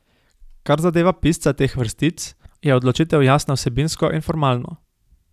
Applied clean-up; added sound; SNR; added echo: none; none; none; none.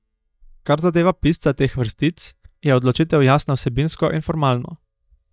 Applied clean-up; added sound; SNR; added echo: neural mask model DeepFilterNet 3.